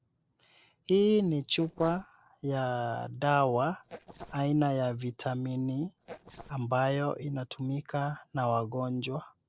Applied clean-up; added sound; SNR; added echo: neural separator model SepFormer DNS4.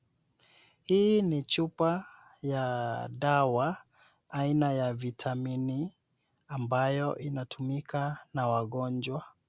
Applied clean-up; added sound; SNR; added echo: none; none; none; none.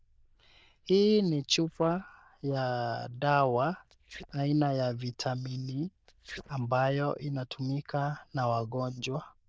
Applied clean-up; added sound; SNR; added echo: neural diffusion model UNIVERSE++.